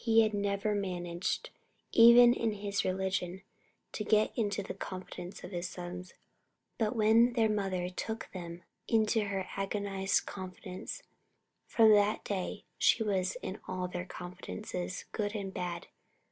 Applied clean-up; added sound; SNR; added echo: none; none; none; none.